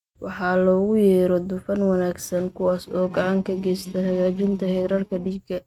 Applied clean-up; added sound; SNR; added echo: neural mask model RNNoise.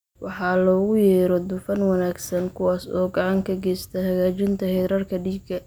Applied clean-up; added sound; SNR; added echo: none; none; none; none.